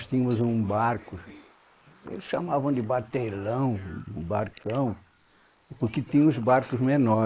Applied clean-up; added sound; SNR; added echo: neural mask model Resemble Enhance denoiser.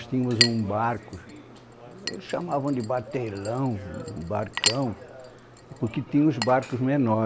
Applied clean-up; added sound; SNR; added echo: none; Chink, clink; 7 dB; none.